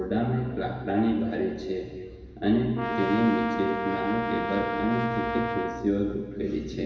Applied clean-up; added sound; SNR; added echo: none; Brass instrument; 3 dB; reverberation time 1.6 s.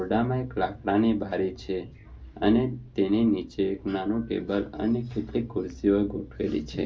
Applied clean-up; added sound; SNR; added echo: none; none; none; none.